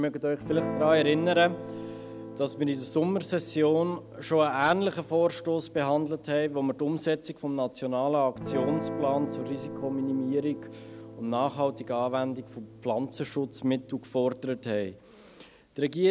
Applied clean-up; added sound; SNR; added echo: none; Guitar; 12 dB; none.